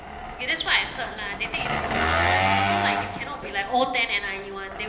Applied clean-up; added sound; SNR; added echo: none; Engine; -1 dB; reverberation time 0.8 s.